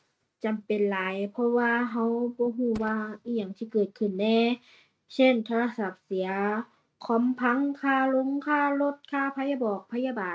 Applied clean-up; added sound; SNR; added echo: neural mask model RNNoise.